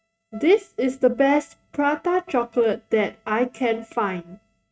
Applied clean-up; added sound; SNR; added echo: neural mask model RNNoise.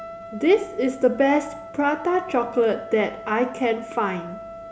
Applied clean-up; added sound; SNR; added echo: none; Trumpet; 15 dB; none.